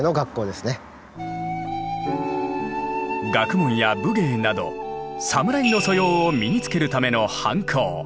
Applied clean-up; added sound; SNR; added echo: none; none; none; none.